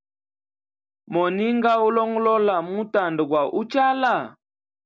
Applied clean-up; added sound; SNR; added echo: none; none; none; none.